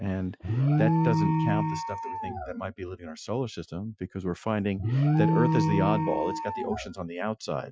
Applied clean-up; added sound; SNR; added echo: classical method Wiener filter.